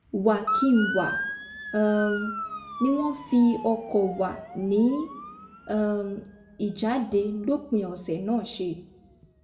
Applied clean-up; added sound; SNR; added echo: none; Motor vehicle (road) / Siren; 10 dB; reverberation time 0.6 s.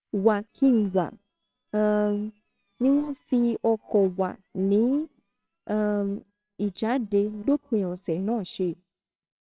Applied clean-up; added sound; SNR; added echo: neural separator model SepFormer WHAMR!.